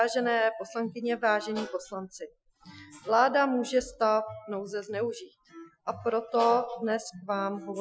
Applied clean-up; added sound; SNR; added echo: classical method Wiener filter.